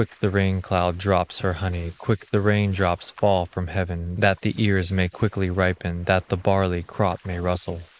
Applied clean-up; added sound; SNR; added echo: neural mask model Resemble Enhance denoiser.